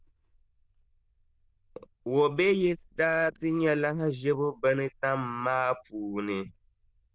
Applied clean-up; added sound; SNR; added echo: neural diffusion model UNIVERSE++.